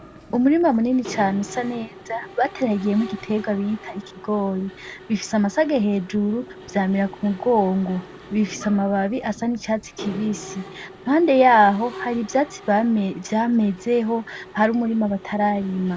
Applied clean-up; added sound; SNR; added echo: none; Mechanisms; 18 dB; none.